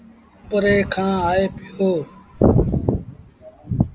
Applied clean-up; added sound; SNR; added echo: none; none; none; none.